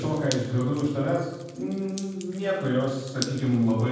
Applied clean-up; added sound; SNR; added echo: none; Drip; 17 dB; reverberation time 1.2 s.